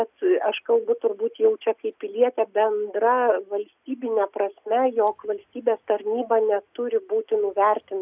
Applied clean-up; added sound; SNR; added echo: none; none; none; none.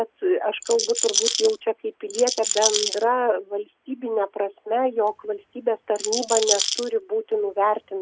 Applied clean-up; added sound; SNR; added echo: none; Rattle; 2 dB; none.